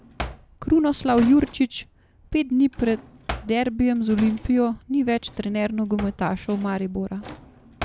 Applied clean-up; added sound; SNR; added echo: none; Drawer open or close; 16 dB; none.